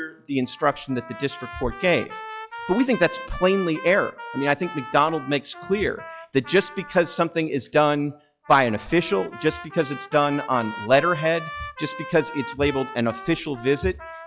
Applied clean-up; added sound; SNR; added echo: classical method log-MMSE.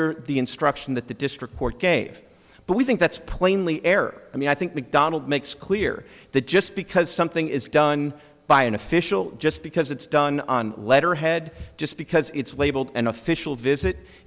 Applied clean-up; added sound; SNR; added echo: none; none; none; none.